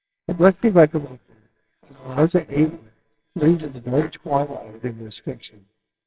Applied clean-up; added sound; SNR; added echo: neural separator model SepFormer WHAMR!.